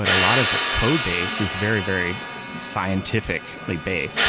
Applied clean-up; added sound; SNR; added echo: none; Crash cymbal; 0 dB; none.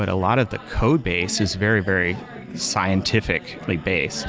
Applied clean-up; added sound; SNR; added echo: none; none; none; none.